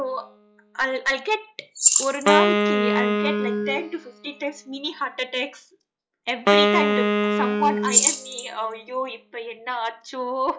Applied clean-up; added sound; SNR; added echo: classical method log-MMSE.